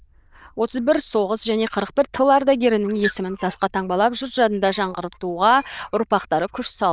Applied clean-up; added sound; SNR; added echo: neural diffusion model UNIVERSE++.